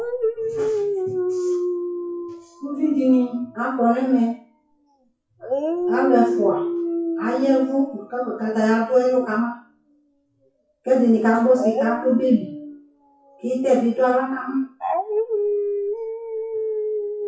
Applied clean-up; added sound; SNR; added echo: classical method WPE with log-MMSE.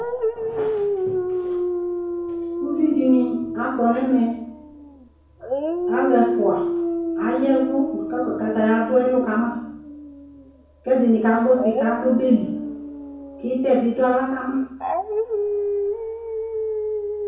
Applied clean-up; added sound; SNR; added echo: none; Dog; 4 dB; reverberation time 0.6 s.